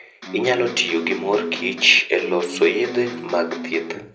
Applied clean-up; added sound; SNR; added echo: none; Electric guitar; 11 dB; reverberation time 0.4 s.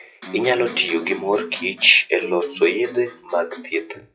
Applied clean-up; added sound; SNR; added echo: classical method WPE with log-MMSE.